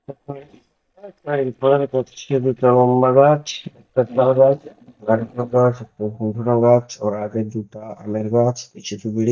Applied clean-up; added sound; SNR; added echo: neural mask model DeepFilterNet 3.